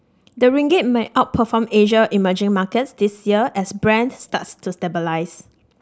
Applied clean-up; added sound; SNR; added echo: none; none; none; none.